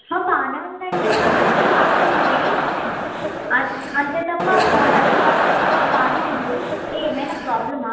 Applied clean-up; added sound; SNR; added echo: none; Crowd; -4 dB; reverberation time 0.8 s.